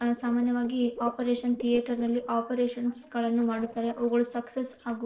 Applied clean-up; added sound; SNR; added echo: neural separator model SepFormer DNS4.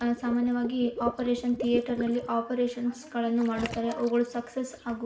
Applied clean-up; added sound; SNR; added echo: none; Water / Liquid; 13 dB; reverberation time 0.4 s.